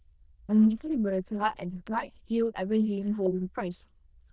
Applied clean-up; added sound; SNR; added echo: neural diffusion model UNIVERSE++.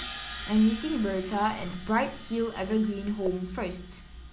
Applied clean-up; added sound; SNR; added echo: none; Zipper (clothing) + Crash cymbal; 14 dB; none.